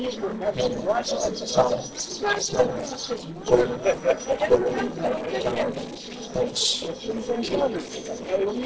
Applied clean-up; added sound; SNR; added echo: neural separator model SepFormer DNS4.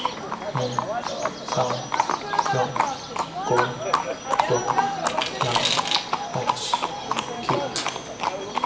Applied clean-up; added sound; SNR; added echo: none; Livestock, farm animals, working animals; -4 dB; reverberation time 0.7 s.